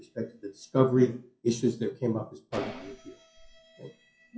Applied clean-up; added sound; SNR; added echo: classical method WPE with log-MMSE.